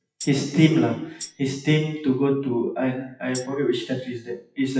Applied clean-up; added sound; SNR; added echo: classical method WPE with log-MMSE.